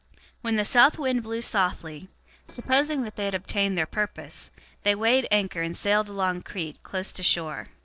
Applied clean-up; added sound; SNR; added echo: neural separator model SepFormer DNS4.